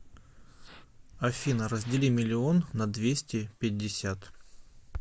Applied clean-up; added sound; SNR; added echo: neural mask model Resemble Enhance denoiser.